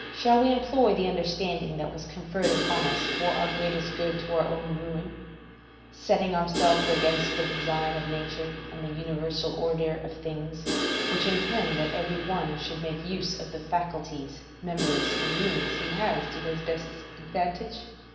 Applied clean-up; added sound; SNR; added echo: none; Crash cymbal; 5 dB; reverberation time 1.0 s.